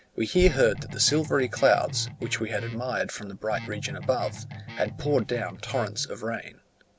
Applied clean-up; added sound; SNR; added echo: none; Guitar; 11 dB; none.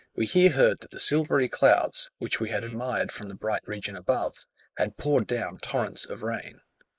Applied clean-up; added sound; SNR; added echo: neural mask model Resemble Enhance denoiser.